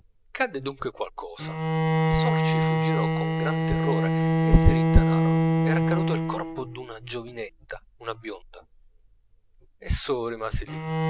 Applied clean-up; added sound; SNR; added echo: none; Bowed string instrument; -3 dB; none.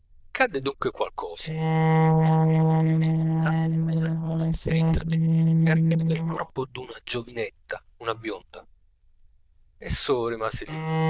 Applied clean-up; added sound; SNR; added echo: neural diffusion model UNIVERSE++.